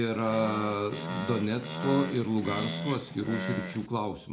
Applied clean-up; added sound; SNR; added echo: none; Animal; 6 dB; reverberation time 0.4 s.